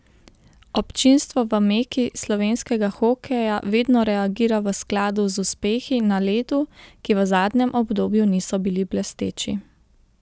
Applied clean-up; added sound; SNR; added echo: none; none; none; none.